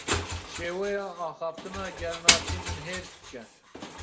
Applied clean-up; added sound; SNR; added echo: none; Engine; -5 dB; reverberation time 0.6 s.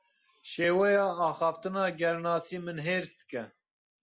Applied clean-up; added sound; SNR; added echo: none; none; none; none.